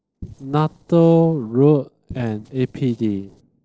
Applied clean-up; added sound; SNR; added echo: neural separator model SepFormer DNS4.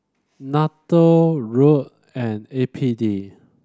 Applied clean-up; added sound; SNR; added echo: none; none; none; none.